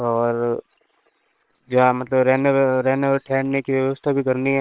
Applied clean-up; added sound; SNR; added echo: neural separator model SepFormer WHAM!.